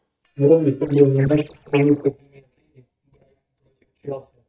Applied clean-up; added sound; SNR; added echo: neural mask model DeepFilterNet 3.